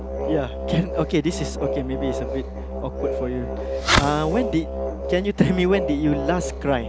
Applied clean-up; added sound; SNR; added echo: none; Musical instrument + Fireworks; 2 dB; none.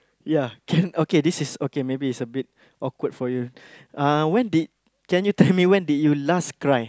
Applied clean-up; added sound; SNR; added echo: none; none; none; none.